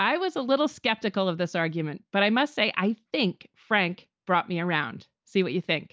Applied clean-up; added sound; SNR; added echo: none; none; none; none.